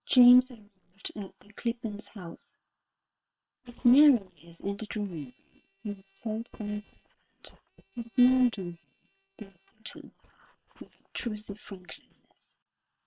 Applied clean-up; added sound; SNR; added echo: neural separator model SepFormer WHAM!.